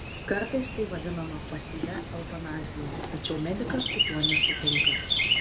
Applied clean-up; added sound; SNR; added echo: none; Chirp, tweet; -4 dB; reverberation time 0.6 s.